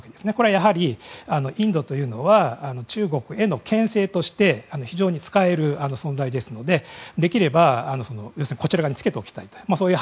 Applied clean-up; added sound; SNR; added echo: none; none; none; none.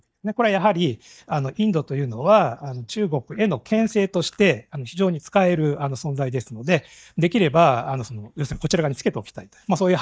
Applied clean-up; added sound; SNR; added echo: neural mask model DeepFilterNet 3.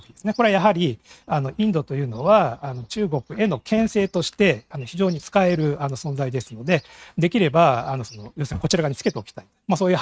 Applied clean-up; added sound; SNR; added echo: neural mask model RNNoise.